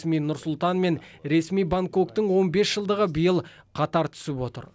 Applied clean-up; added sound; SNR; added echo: none; none; none; none.